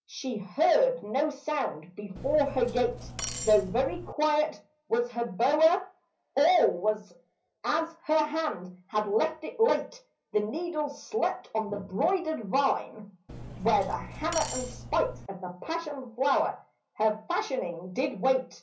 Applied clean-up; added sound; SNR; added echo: none; Cutlery, silverware; 10 dB; reverberation time 0.5 s.